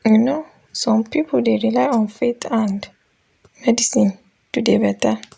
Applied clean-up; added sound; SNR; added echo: none; none; none; none.